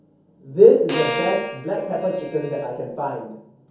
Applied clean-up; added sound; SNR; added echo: none; Bowed string instrument; 9 dB; reverberation time 0.6 s.